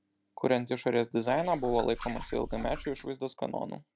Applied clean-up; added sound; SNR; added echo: none; Liquid; 10 dB; none.